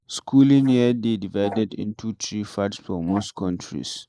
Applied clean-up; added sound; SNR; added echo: neural mask model Resemble Enhance denoiser.